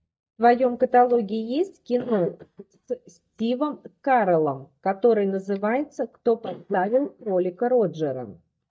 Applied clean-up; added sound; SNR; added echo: neural mask model DeepFilterNet 3.